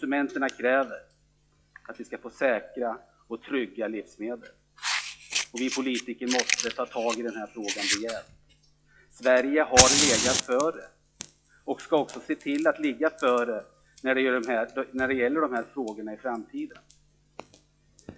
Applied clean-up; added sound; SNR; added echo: classical method log-MMSE.